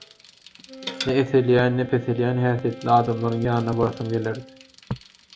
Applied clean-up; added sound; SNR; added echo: none; Bicycle + Wind instrument, woodwind instrument; 16 dB; none.